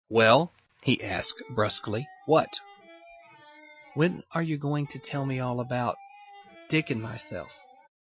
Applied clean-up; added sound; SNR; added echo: classical method Wiener filter.